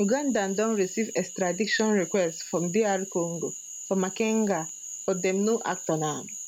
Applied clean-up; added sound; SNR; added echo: none; Cricket / Frog; 12 dB; none.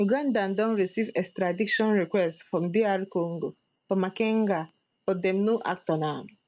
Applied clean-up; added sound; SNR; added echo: neural mask model RNNoise.